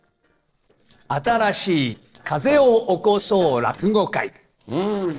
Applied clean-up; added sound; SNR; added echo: neural separator model SepFormer DNS4.